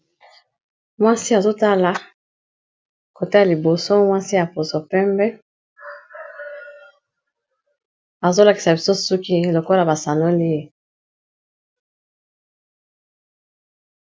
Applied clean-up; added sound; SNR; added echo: none; none; none; none.